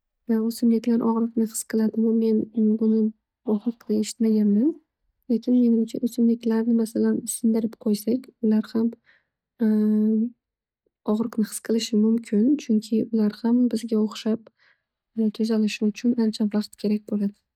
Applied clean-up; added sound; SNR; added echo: neural mask model DeepFilterNet 3.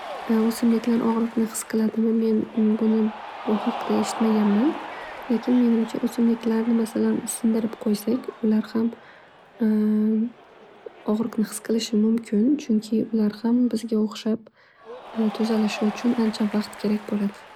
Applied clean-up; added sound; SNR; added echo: none; Cheering; 15 dB; none.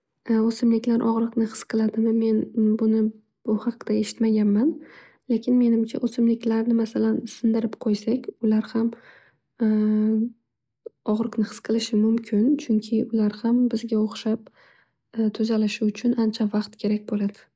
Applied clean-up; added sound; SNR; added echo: none; none; none; none.